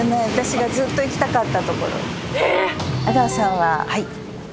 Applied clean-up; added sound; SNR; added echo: none; none; none; none.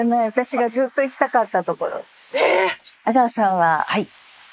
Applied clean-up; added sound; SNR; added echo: neural mask model Resemble Enhance denoiser.